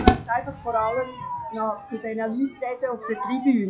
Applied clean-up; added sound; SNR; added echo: classical method WPE with log-MMSE.